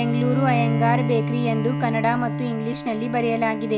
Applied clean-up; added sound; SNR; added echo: none; Bowed string instrument; 2 dB; none.